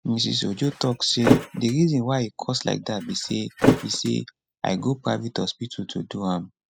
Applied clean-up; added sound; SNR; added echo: classical method spectral subtraction.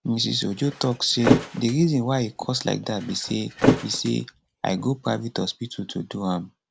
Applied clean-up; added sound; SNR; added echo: none; Thump, thud; 1 dB; none.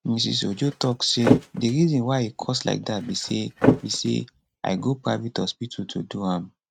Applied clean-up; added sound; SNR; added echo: neural mask model RNNoise.